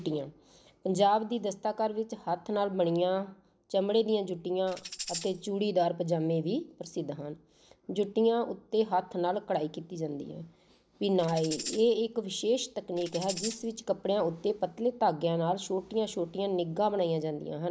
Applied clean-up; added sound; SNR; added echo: none; Tambourine; 10 dB; none.